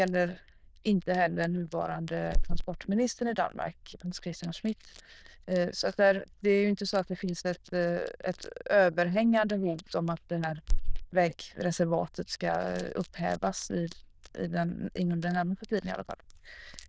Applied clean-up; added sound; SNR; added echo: neural diffusion model UNIVERSE++.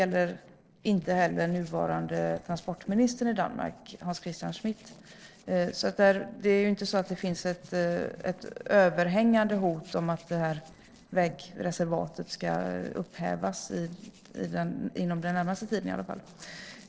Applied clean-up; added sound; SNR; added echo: neural separator model SepFormer DNS4.